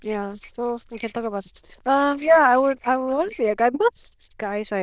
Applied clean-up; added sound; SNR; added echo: neural diffusion model UNIVERSE++.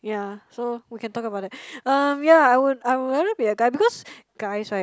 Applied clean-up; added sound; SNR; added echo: none; none; none; none.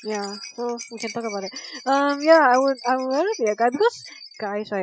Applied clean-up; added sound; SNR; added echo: classical method Wiener filter.